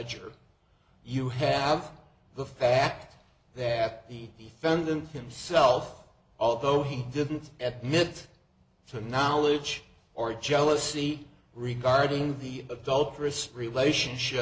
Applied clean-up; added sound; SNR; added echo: none; none; none; none.